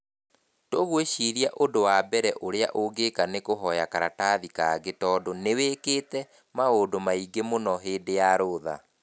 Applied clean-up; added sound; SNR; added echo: none; none; none; none.